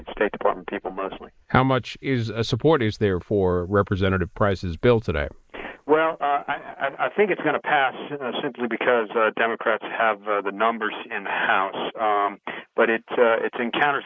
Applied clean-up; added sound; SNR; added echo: neural mask model Resemble Enhance denoiser.